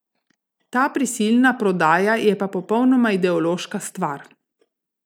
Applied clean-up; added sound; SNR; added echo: none; none; none; none.